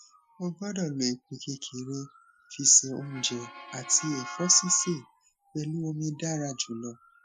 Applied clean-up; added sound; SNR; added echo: classical method Wiener filter.